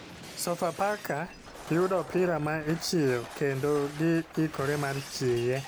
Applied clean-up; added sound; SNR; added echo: none; Shatter; 15 dB; none.